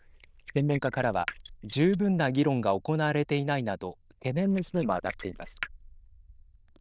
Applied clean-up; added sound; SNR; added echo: neural diffusion model UNIVERSE++.